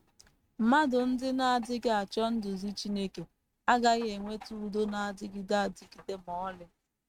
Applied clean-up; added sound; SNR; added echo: neural mask model RNNoise.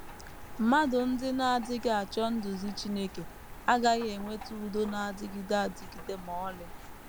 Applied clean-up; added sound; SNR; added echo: none; Rain; 12 dB; none.